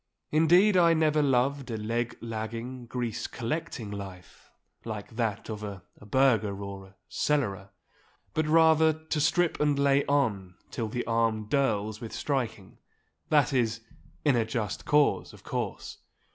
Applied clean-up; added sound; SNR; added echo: none; none; none; none.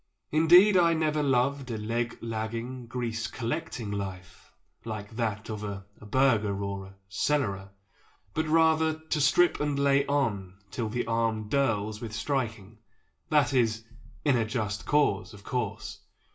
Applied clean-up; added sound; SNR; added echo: none; none; none; reverberation time 0.2 s.